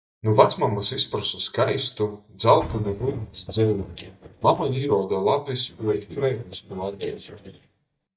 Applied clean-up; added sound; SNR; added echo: neural mask model DeepFilterNet 3.